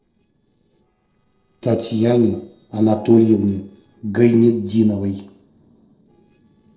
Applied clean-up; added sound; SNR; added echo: neural separator model SepFormer DNS4.